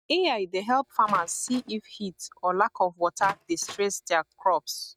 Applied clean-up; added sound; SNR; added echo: neural mask model RNNoise.